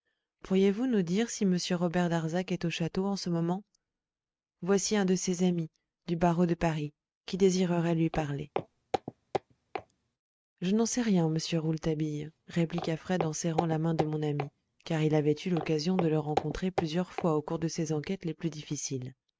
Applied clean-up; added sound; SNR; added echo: neural mask model RNNoise.